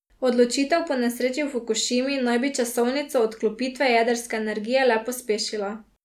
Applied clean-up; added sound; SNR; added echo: none; none; none; none.